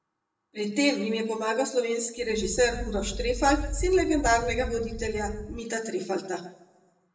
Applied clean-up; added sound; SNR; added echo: none; Thunder / Wind; 7 dB; reverberation time 0.7 s.